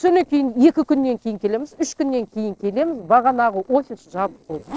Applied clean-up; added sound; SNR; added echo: neural separator model SepFormer DNS4.